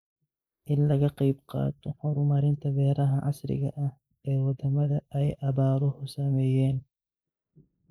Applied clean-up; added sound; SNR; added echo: neural mask model Resemble Enhance denoiser.